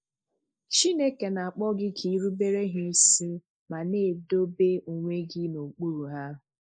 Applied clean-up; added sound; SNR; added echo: neural mask model Resemble Enhance denoiser.